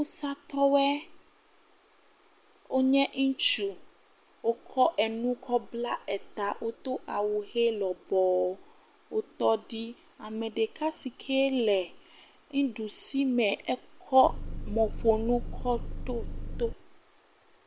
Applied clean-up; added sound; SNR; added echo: none; Engine; 4 dB; none.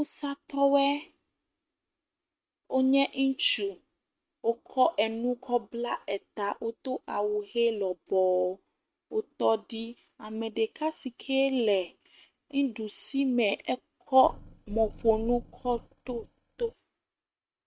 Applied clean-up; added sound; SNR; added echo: neural mask model RNNoise.